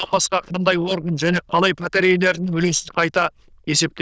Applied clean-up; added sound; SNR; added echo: neural diffusion model UNIVERSE++.